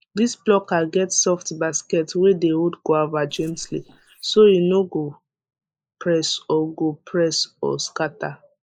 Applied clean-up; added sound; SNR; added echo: neural mask model Resemble Enhance denoiser.